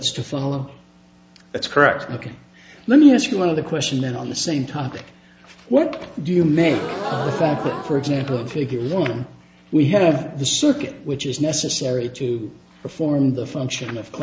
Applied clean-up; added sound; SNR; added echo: none; Crowd / Gasp; 9 dB; none.